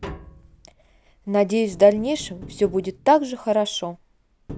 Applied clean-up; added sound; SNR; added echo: none; Tap; 19 dB; none.